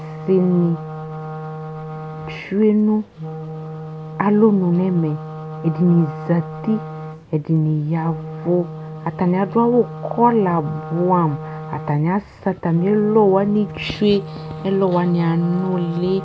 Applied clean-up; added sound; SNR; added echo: none; Wind instrument, woodwind instrument; 12 dB; none.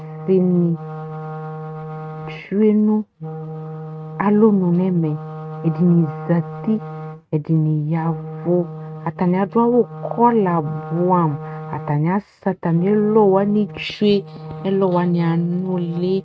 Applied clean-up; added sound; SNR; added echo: neural mask model RNNoise.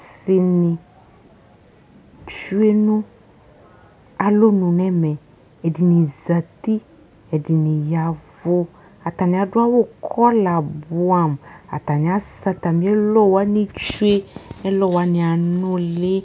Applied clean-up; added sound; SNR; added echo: none; none; none; none.